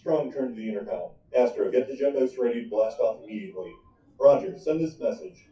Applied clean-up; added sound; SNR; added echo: classical method WPE with log-MMSE.